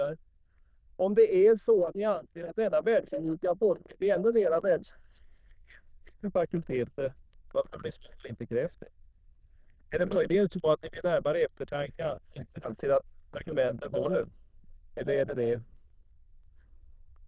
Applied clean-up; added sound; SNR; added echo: neural diffusion model UNIVERSE++.